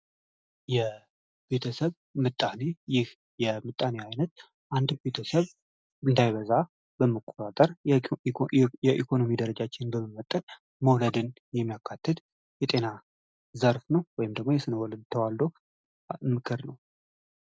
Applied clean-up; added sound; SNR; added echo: none; none; none; none.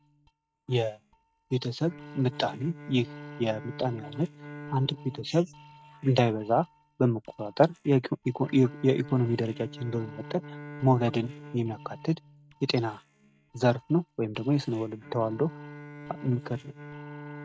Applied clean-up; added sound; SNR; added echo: neural mask model RNNoise.